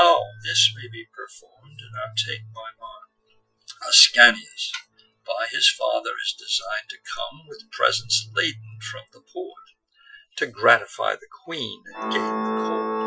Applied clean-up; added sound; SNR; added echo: classical method Wiener filter.